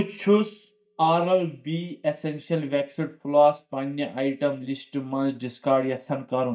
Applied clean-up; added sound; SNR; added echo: neural mask model DeepFilterNet 3.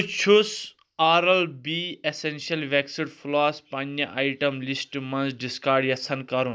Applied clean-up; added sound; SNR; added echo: none; none; none; none.